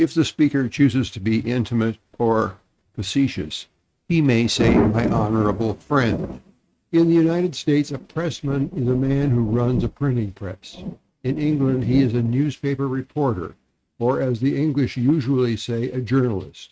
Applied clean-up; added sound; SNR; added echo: neural mask model RNNoise.